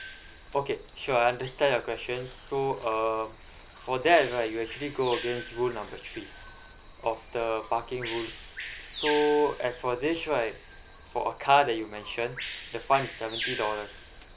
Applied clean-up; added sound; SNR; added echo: none; Bird vocalization, bird call, bird song; 13 dB; none.